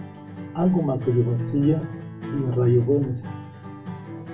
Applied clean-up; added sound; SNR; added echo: none; Acoustic guitar; 11 dB; reverberation time 0.3 s.